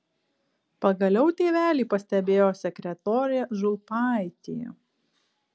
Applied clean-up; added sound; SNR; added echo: none; none; none; none.